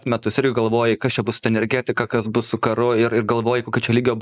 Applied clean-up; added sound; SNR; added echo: neural mask model Resemble Enhance denoiser.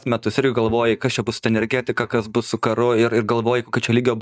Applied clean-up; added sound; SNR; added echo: neural mask model DeepFilterNet 3.